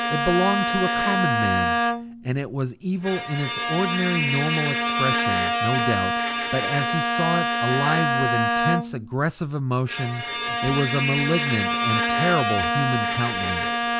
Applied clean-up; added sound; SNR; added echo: none; Bowed string instrument; -2 dB; none.